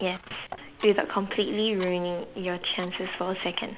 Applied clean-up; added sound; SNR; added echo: none; Clock; 19 dB; none.